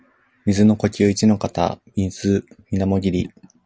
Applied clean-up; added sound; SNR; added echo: none; none; none; none.